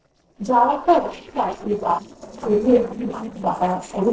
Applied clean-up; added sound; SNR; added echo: neural separator model SepFormer DNS4.